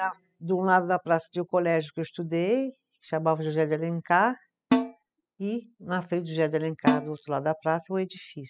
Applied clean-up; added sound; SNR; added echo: classical method spectral subtraction.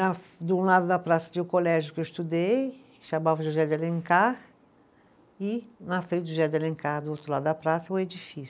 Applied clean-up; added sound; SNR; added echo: none; none; none; none.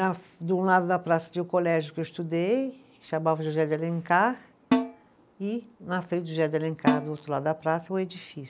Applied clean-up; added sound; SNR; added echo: none; Snare drum; 3 dB; none.